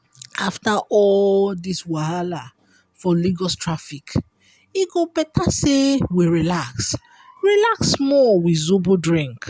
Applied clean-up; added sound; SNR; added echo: none; none; none; none.